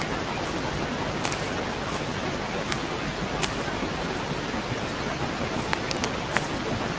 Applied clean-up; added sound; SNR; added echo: none; Walk, footsteps; 10 dB; none.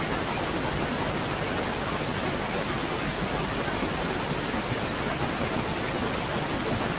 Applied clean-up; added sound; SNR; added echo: none; none; none; none.